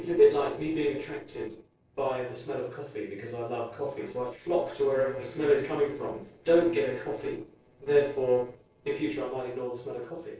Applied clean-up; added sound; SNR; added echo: neural separator model SepFormer DNS4.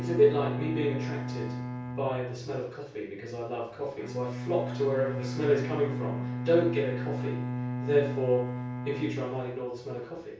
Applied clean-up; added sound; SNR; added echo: none; Bowed string instrument; 5 dB; reverberation time 0.6 s.